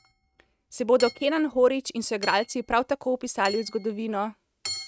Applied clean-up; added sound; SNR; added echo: neural mask model RNNoise.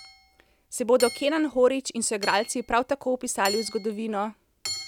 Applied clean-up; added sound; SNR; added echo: none; Hammer / Chink, clink; 14 dB; none.